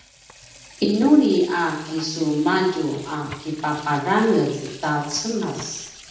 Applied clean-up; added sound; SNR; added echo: none; Sink (filling or washing) / Water tap, faucet; 20 dB; reverberation time 0.8 s.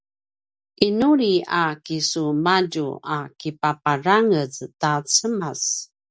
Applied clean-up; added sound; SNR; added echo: none; none; none; none.